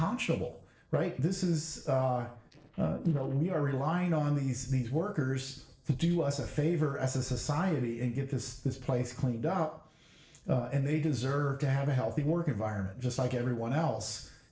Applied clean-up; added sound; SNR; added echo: neural separator model SepFormer DNS4.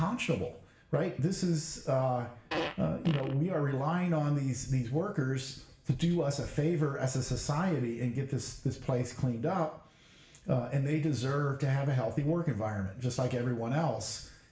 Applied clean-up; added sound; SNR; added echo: none; Fart; 7 dB; reverberation time 0.6 s.